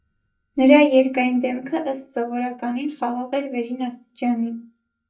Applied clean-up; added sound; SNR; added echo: neural mask model DeepFilterNet 3.